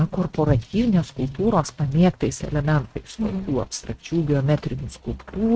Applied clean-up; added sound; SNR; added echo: neural mask model RNNoise.